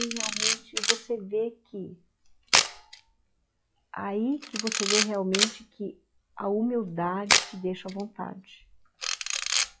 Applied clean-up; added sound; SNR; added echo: classical method log-MMSE.